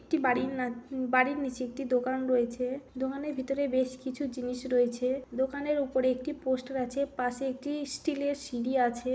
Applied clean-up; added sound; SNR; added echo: none; none; none; none.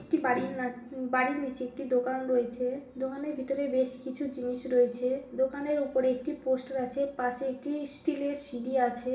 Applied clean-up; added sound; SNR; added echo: none; none; none; reverberation time 0.9 s.